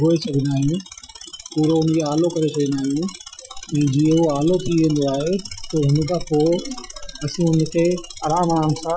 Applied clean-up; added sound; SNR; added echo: classical method Wiener filter.